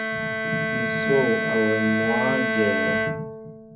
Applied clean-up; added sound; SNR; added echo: none; Bowed string instrument; -1 dB; reverberation time 0.4 s.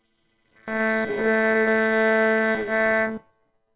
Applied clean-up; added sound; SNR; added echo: neural separator model SepFormer WHAMR!.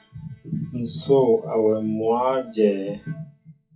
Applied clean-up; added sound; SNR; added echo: classical method WPE with log-MMSE.